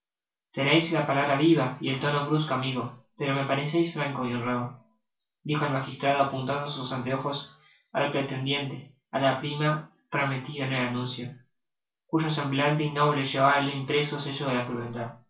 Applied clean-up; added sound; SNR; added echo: none; none; none; reverberation time 0.3 s.